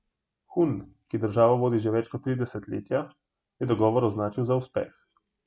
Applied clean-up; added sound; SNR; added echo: none; none; none; none.